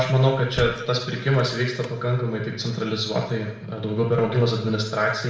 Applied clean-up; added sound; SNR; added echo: none; Thump, thud; 16 dB; reverberation time 1.0 s.